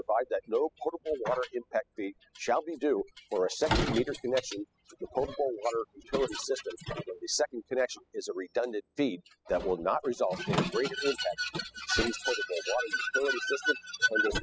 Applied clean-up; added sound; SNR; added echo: classical method spectral subtraction.